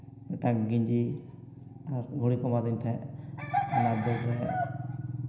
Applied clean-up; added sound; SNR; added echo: none; none; none; reverberation time 0.9 s.